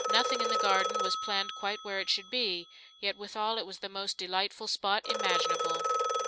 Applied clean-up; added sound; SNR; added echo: none; Telephone; 1 dB; none.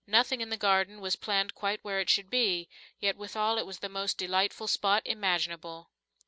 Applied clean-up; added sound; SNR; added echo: none; none; none; none.